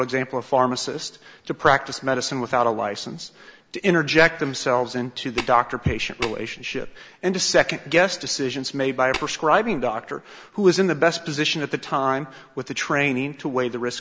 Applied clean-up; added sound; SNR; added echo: none; Tap; 11 dB; none.